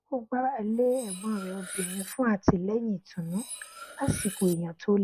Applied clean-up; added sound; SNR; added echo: none; Cutlery, silverware; 13 dB; none.